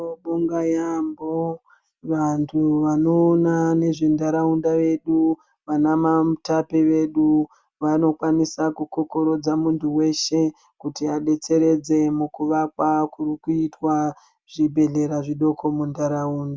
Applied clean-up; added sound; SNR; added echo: none; none; none; none.